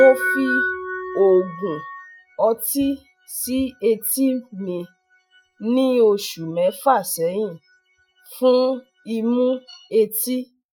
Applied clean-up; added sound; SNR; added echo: classical method Wiener filter.